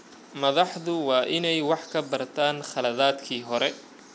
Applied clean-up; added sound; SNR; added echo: none; none; none; none.